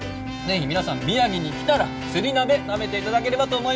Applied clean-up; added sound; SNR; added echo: none; Bowed string instrument; 9 dB; none.